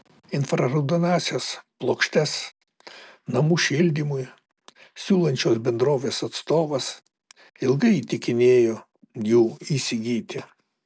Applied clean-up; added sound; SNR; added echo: none; none; none; none.